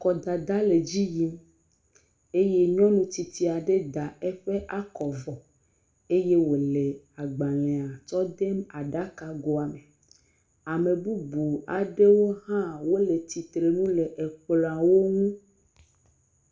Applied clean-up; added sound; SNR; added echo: none; none; none; reverberation time 0.4 s.